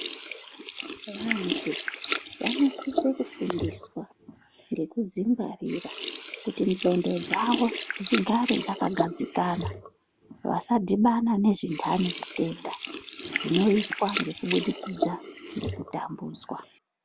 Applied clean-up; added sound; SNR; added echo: none; Sink (filling or washing); 1 dB; none.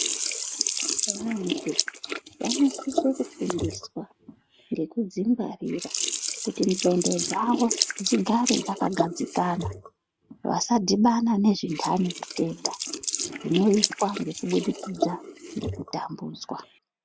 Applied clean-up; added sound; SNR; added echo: neural mask model RNNoise.